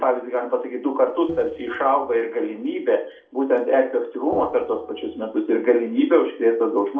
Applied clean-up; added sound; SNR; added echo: neural separator model SepFormer DNS4.